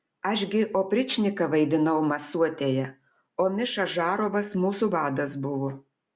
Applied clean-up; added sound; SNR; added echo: none; none; none; none.